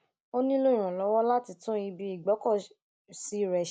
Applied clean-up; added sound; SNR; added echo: none; none; none; none.